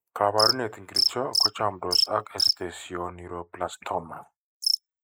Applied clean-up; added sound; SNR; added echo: neural mask model Resemble Enhance denoiser.